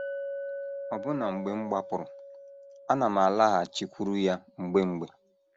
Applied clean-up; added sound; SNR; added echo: none; Chink, clink; 12 dB; none.